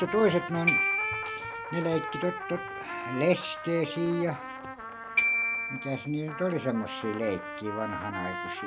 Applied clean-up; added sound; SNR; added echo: none; Glockenspiel + Trumpet; 2 dB; none.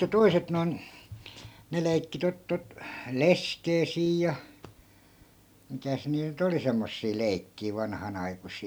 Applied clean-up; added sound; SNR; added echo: none; none; none; none.